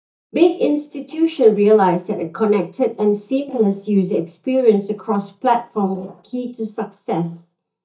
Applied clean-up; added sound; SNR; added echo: neural mask model DeepFilterNet 3.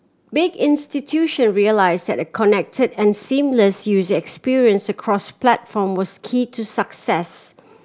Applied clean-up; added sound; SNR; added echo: none; none; none; none.